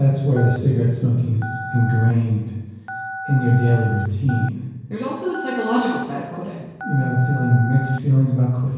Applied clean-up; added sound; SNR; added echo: none; Telephone; 13 dB; reverberation time 1.0 s.